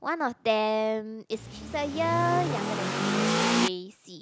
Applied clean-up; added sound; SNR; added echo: none; Accelerating, revving, vroom / Car; -2 dB; none.